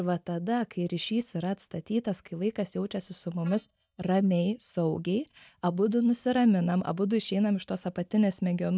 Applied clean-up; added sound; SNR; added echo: neural mask model DeepFilterNet 3.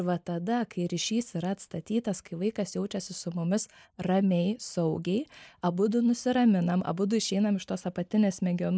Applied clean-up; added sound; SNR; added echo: neural mask model Resemble Enhance denoiser.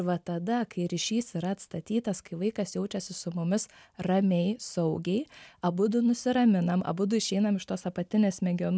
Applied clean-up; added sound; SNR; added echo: none; none; none; none.